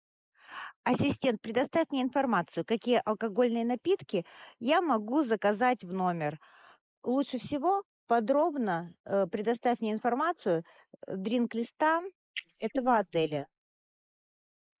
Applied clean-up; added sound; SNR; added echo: neural mask model Resemble Enhance denoiser.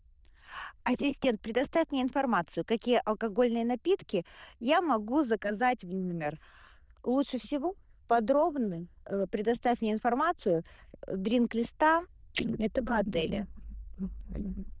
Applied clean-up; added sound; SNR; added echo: neural diffusion model UNIVERSE++.